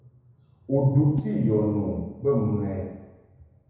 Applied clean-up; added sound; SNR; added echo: none; Whoosh, swoosh, swish; 20 dB; reverberation time 1.0 s.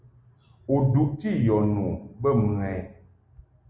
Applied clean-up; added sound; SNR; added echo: none; none; none; none.